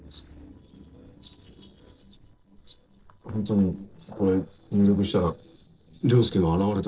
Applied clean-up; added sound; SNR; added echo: neural separator model SepFormer DNS4.